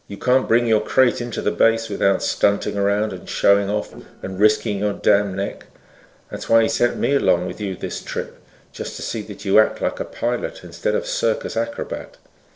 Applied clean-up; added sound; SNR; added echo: neural separator model SepFormer DNS4.